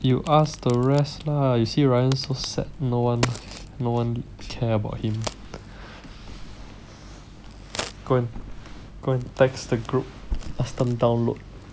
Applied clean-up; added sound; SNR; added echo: none; Thump, thud + Crack; 13 dB; none.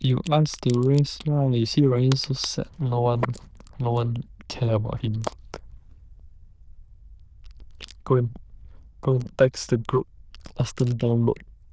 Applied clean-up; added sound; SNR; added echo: neural diffusion model UNIVERSE++.